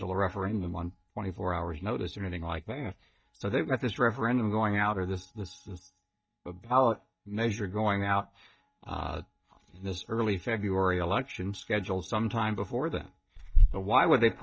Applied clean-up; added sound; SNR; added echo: neural mask model DeepFilterNet 3.